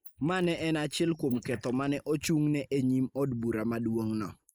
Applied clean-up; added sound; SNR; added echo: neural mask model Resemble Enhance denoiser.